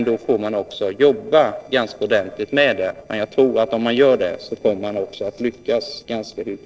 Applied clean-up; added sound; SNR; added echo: neural separator model SepFormer DNS4.